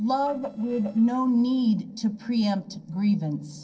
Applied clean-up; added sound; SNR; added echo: neural separator model SepFormer DNS4.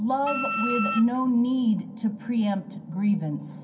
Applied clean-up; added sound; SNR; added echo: none; Wind instrument, woodwind instrument; 5 dB; reverberation time 0.3 s.